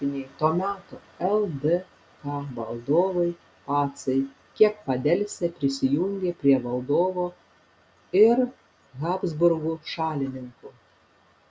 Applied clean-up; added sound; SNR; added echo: none; none; none; none.